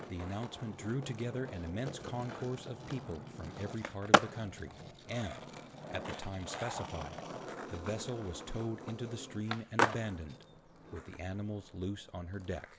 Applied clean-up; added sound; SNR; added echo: none; Skateboard; -1 dB; none.